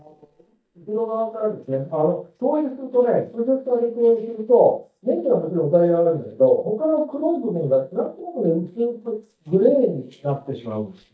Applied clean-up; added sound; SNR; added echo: neural mask model DeepFilterNet 3.